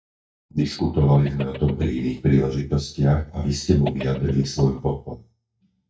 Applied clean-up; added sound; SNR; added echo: neural mask model DeepFilterNet 3.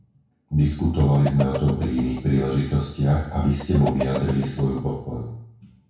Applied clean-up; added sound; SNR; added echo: none; Chicken, rooster; 13 dB; reverberation time 0.6 s.